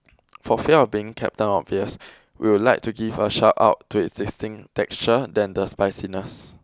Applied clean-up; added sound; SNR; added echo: none; none; none; none.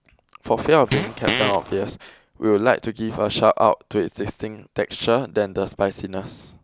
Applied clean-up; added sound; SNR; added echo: none; Fart; 3 dB; none.